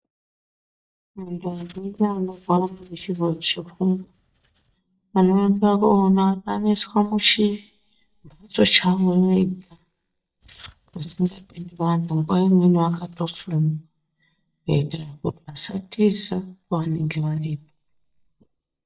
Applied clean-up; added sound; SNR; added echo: neural mask model DeepFilterNet 3.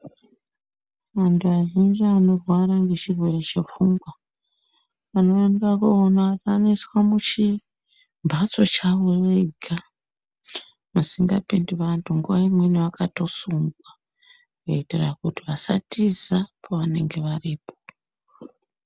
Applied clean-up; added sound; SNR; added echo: none; none; none; none.